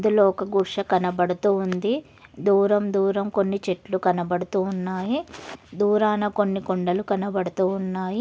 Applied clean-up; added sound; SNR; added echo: none; none; none; none.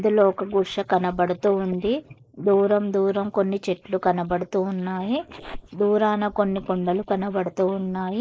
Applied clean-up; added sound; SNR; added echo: neural mask model Resemble Enhance denoiser.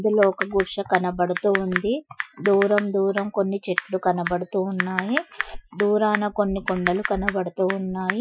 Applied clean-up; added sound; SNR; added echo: classical method Wiener filter.